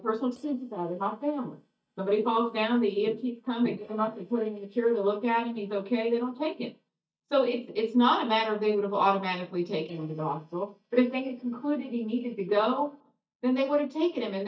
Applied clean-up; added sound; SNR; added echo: neural mask model DeepFilterNet 3.